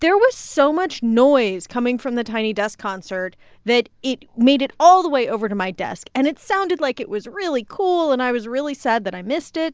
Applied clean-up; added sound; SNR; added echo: none; none; none; none.